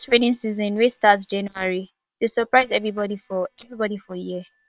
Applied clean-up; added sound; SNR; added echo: neural separator model SepFormer WHAM!.